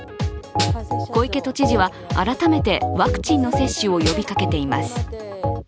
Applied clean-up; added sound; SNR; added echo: none; Snare drum; 10 dB; none.